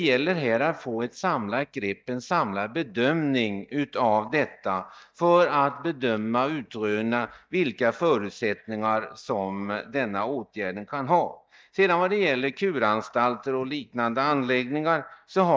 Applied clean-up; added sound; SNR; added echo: neural mask model DeepFilterNet 3.